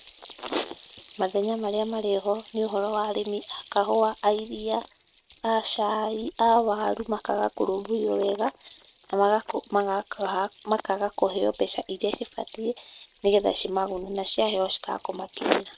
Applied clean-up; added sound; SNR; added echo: neural mask model RNNoise.